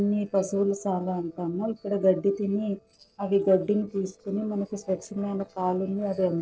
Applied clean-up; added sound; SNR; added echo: neural separator model SepFormer DNS4.